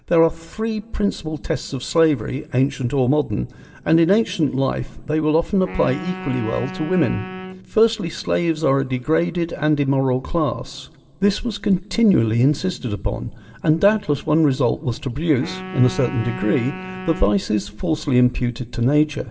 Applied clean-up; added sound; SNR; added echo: none; Wind instrument, woodwind instrument; 13 dB; reverberation time 0.3 s.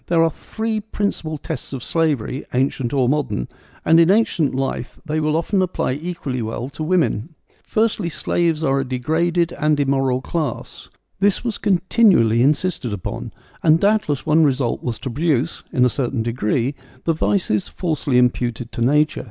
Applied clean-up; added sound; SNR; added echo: none; none; none; none.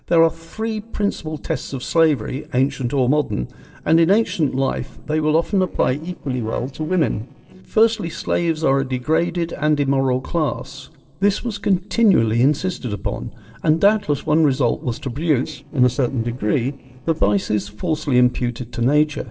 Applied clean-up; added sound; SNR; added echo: neural separator model SepFormer DNS4.